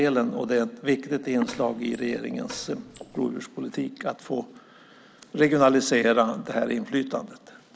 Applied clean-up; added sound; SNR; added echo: none; Door; 19 dB; none.